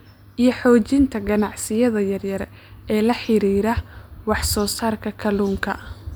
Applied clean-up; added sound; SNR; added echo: none; none; none; none.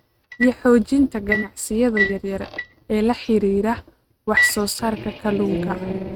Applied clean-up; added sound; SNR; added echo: neural mask model RNNoise.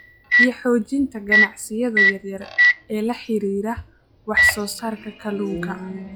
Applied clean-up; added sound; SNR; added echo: classical method log-MMSE.